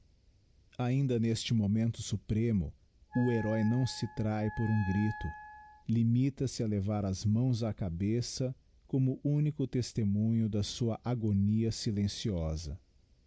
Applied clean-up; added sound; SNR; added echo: none; Wind instrument, woodwind instrument; 14 dB; none.